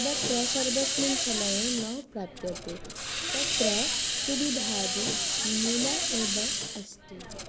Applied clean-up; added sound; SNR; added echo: none; Hiss; -4 dB; none.